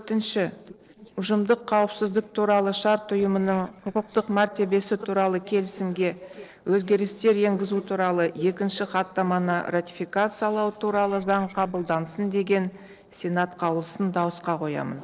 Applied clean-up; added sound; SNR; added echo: neural separator model SepFormer DNS4.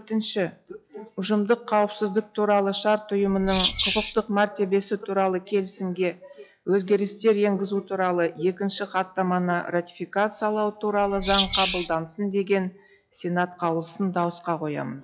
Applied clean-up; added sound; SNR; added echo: classical method log-MMSE.